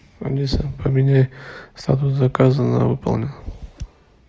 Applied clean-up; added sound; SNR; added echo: none; none; none; none.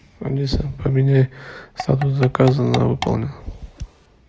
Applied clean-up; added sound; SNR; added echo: none; Tap / Percussion; 12 dB; none.